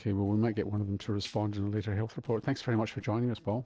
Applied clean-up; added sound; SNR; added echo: neural separator model SepFormer DNS4.